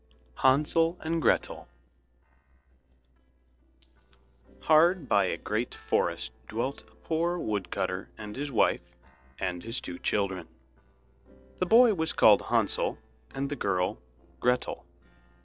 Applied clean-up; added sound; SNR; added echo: neural separator model SepFormer DNS4.